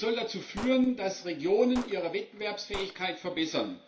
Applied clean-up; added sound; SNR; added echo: none; Gunshot, gunfire; 16 dB; reverberation time 0.4 s.